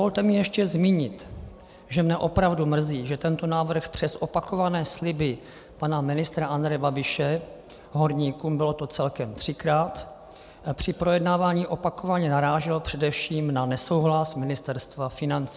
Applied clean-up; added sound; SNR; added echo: none; none; none; none.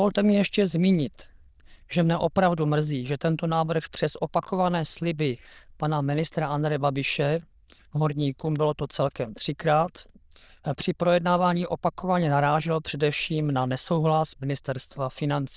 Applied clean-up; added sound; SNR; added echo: neural diffusion model UNIVERSE++.